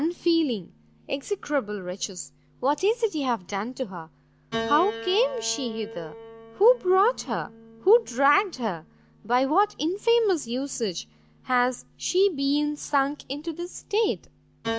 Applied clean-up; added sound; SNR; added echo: none; Piano; 15 dB; none.